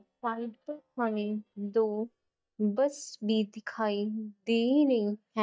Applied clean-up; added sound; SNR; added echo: neural mask model DeepFilterNet 3.